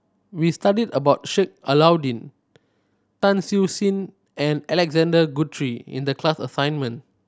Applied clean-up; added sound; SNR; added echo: none; none; none; none.